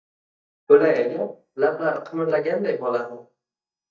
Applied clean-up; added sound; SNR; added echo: neural mask model DeepFilterNet 3.